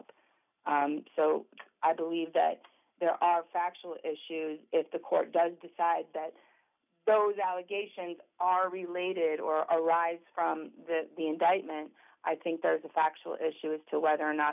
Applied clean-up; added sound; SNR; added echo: none; none; none; none.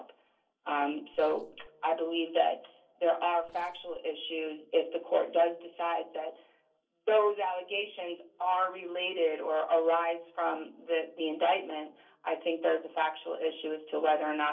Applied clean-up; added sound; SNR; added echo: neural separator model SepFormer DNS4.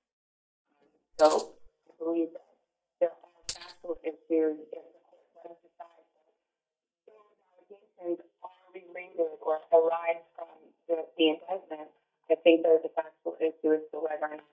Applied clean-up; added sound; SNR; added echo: neural mask model DeepFilterNet 3.